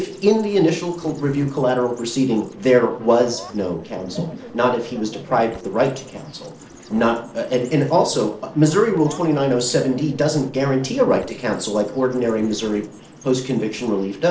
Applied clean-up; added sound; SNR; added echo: neural separator model SepFormer DNS4.